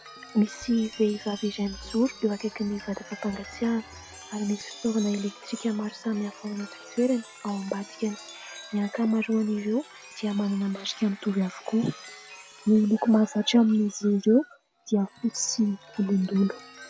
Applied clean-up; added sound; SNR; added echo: none; Chime; 19 dB; none.